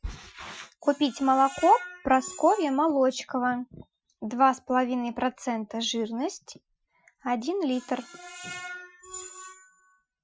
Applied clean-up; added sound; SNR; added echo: classical method Wiener filter.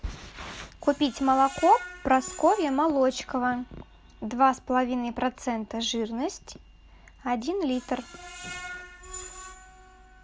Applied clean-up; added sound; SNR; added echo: none; Screech; 18 dB; none.